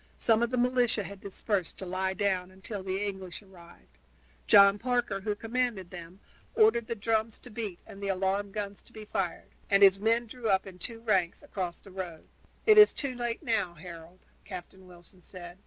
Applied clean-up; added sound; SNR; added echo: none; none; none; none.